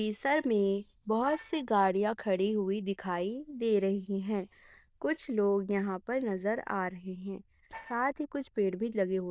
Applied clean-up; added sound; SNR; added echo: neural diffusion model UNIVERSE++.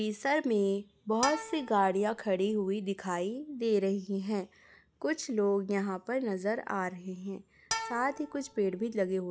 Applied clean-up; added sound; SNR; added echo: none; Bowed string instrument; 9 dB; none.